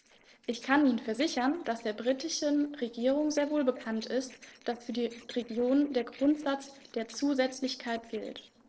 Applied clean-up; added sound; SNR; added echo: neural separator model SepFormer DNS4.